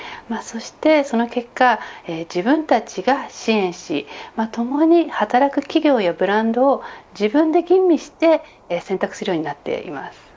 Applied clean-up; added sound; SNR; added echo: none; none; none; none.